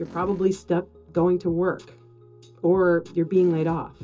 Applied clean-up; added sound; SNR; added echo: none; Fart; 19 dB; reverberation time 0.2 s.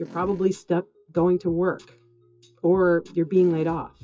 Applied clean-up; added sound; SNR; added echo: classical method WPE with log-MMSE.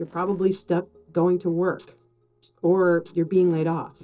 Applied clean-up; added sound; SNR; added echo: neural separator model SepFormer DNS4.